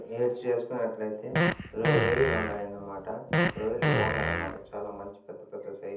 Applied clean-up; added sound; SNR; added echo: none; Fart; -3 dB; reverberation time 0.7 s.